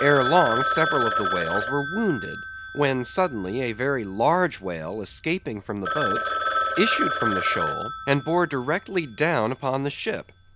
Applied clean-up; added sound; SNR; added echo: none; Telephone; 1 dB; none.